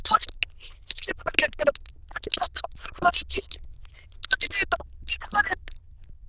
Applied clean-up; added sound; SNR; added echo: neural diffusion model UNIVERSE++.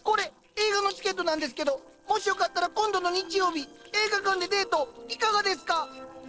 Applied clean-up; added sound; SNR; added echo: neural separator model SepFormer DNS4.